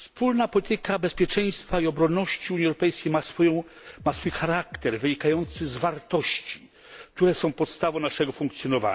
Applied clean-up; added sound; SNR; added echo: none; Drum kit; 20 dB; none.